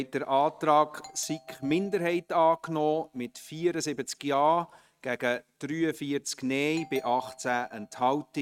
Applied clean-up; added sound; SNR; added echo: neural mask model RNNoise.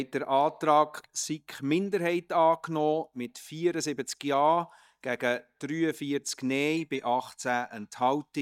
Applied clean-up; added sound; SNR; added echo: neural mask model DeepFilterNet 3.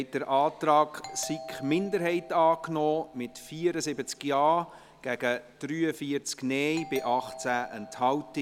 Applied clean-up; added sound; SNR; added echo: none; Doorbell; 18 dB; none.